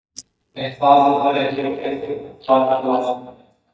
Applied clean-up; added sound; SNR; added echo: neural mask model DeepFilterNet 3.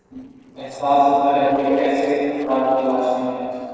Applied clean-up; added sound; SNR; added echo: neural separator model SepFormer DNS4.